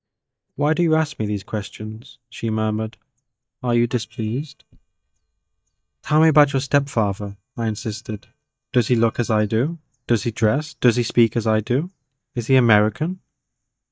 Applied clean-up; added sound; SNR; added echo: neural mask model DeepFilterNet 3.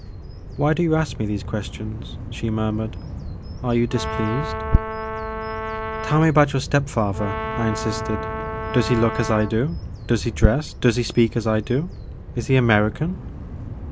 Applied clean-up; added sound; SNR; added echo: none; Bird vocalization, bird call, bird song + Brass instrument; 5 dB; none.